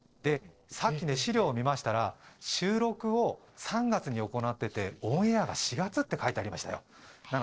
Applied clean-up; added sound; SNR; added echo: neural separator model SepFormer DNS4.